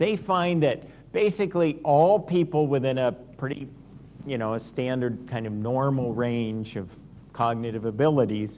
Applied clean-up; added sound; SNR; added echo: none; none; none; none.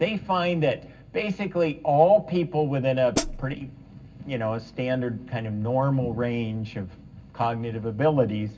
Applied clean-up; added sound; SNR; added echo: none; Hi-hat; 4 dB; reverberation time 0.4 s.